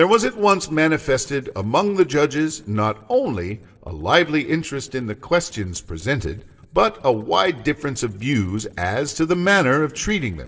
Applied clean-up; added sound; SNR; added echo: neural separator model SepFormer DNS4.